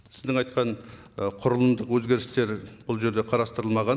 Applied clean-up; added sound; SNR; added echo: none; Tick-tock; 18 dB; none.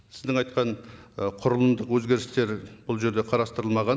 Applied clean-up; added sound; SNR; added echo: none; none; none; none.